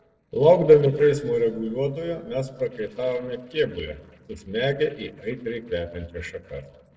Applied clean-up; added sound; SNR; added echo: neural separator model SepFormer DNS4.